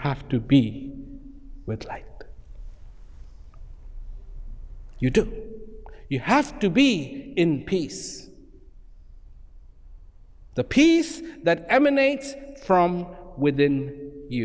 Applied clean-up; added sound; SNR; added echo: none; none; none; none.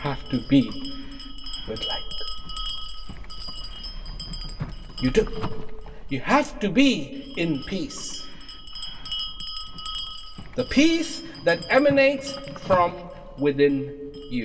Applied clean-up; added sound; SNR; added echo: none; Bell; 12 dB; reverberation time 0.1 s.